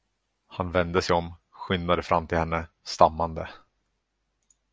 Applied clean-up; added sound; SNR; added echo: none; none; none; none.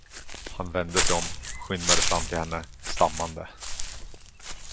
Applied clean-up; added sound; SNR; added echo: none; Walk, footsteps / Bird; -2 dB; none.